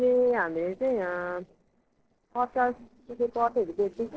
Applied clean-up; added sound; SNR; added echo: neural separator model SepFormer DNS4.